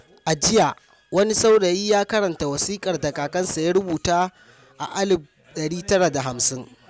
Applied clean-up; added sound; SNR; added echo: none; none; none; none.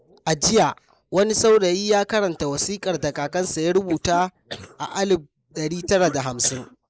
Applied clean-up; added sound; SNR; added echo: neural mask model Resemble Enhance denoiser.